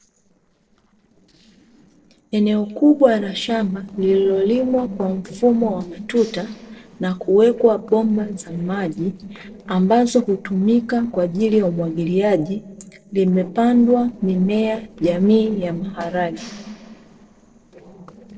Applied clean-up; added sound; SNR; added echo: neural separator model SepFormer DNS4.